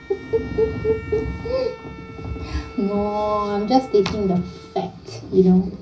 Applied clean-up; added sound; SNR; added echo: none; Bowed string instrument; 20 dB; reverberation time 0.5 s.